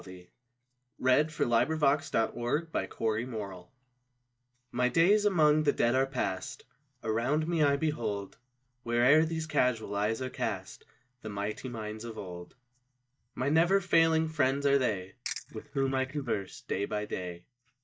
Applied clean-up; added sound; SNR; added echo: neural mask model DeepFilterNet 3.